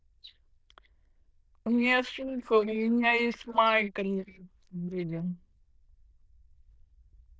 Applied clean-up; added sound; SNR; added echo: neural diffusion model UNIVERSE++.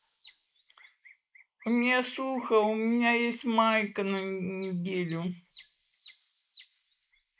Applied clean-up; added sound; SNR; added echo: neural mask model Resemble Enhance denoiser.